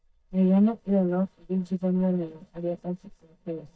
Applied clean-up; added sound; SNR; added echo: neural mask model DeepFilterNet 3.